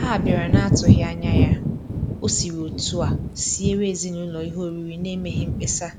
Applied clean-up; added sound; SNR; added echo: none; Thunder / Wind; -4 dB; none.